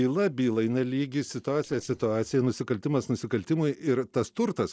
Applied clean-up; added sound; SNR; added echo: neural separator model SepFormer DNS4.